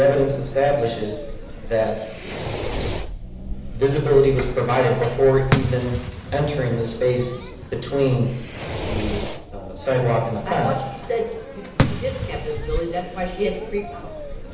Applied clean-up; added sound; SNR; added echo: none; Fireworks; 6 dB; reverberation time 0.8 s.